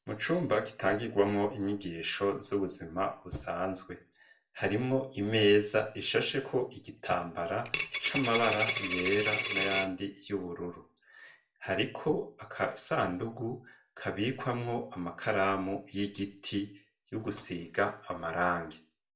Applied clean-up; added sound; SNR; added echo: none; Coin (dropping); -2 dB; reverberation time 0.3 s.